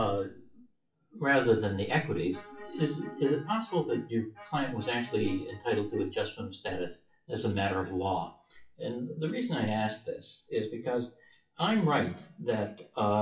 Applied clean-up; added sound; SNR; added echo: classical method WPE with log-MMSE.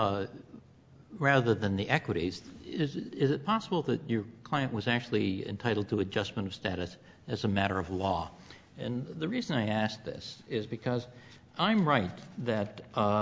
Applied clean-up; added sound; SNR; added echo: none; none; none; none.